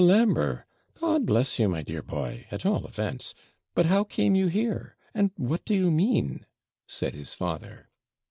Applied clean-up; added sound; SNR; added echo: none; none; none; none.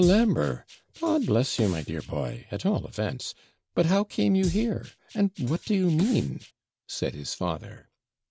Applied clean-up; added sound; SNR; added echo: none; Drum kit; 14 dB; none.